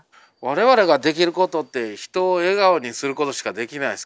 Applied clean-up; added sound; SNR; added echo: none; none; none; none.